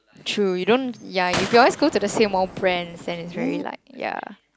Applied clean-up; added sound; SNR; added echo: none; Bird + Gunshot, gunfire; 12 dB; none.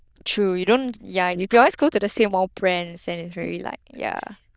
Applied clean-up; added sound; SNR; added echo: neural diffusion model UNIVERSE++.